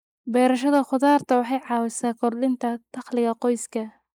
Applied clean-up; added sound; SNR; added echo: neural mask model Resemble Enhance denoiser.